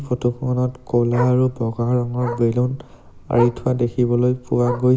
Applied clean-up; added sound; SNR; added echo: none; Bark; 14 dB; none.